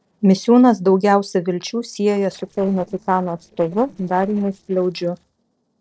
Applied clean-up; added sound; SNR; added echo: neural separator model SepFormer DNS4.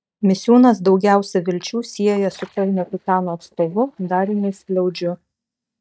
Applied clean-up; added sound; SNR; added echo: neural mask model DeepFilterNet 3.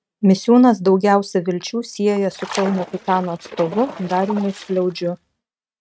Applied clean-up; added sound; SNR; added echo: neural mask model RNNoise.